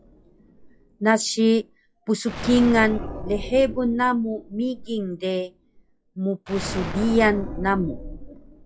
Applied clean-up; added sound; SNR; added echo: classical method log-MMSE.